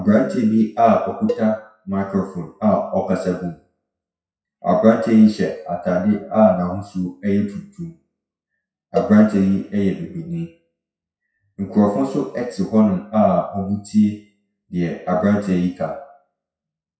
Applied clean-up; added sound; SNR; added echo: classical method WPE with log-MMSE.